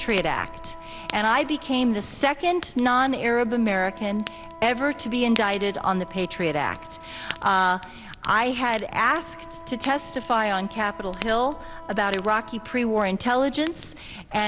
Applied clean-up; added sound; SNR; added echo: none; Wind instrument, woodwind instrument + Fire; 14 dB; none.